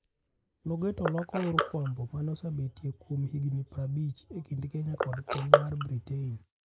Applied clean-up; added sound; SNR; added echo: neural mask model Resemble Enhance denoiser.